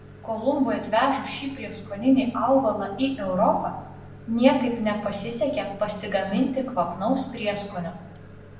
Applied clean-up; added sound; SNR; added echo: none; Microwave oven; 18 dB; reverberation time 0.7 s.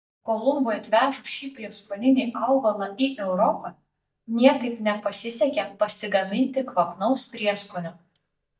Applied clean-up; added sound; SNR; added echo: neural mask model DeepFilterNet 3.